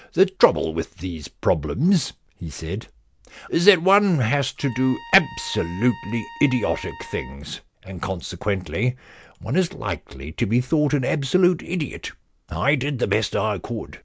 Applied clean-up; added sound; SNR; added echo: none; Trumpet; 17 dB; none.